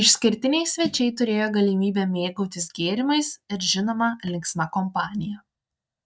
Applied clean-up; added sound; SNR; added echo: neural mask model DeepFilterNet 3.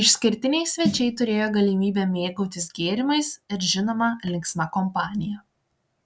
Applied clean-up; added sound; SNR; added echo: none; Snare drum; 9 dB; none.